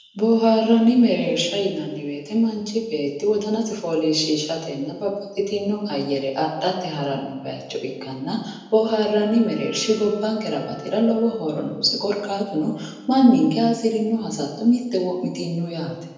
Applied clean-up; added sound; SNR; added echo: none; Wind instrument, woodwind instrument; 19 dB; reverberation time 0.9 s.